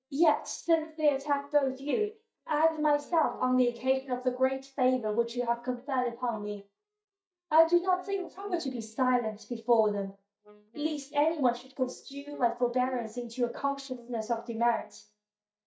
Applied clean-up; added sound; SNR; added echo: neural mask model DeepFilterNet 3.